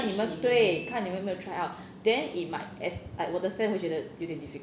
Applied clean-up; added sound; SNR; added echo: none; Chirp, tweet; 19 dB; none.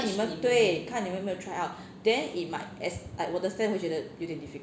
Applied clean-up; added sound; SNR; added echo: none; none; none; none.